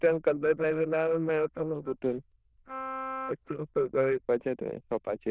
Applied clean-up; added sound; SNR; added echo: neural diffusion model UNIVERSE++.